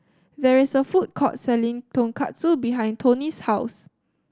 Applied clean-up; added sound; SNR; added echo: none; none; none; none.